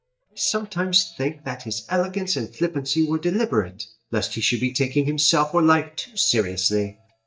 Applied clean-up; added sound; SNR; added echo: neural mask model DeepFilterNet 3.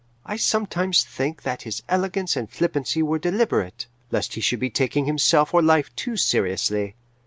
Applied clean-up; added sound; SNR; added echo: none; none; none; none.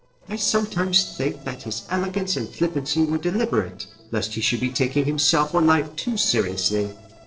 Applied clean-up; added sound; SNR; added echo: neural separator model SepFormer DNS4.